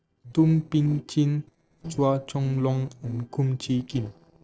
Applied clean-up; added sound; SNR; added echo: neural separator model SepFormer DNS4.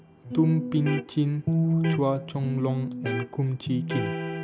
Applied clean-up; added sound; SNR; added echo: none; Electric guitar; 2 dB; none.